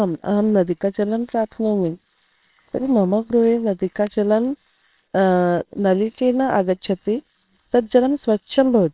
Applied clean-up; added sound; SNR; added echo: neural separator model SepFormer WHAMR!.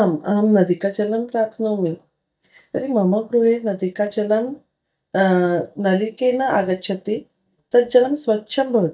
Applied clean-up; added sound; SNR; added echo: neural mask model DeepFilterNet 3.